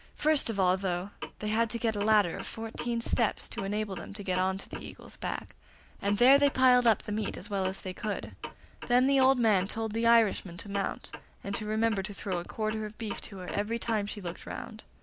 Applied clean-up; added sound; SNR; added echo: none; Clock; 14 dB; none.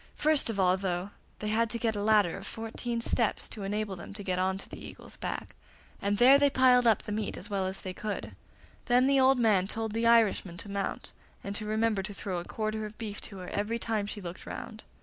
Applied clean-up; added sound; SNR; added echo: none; none; none; none.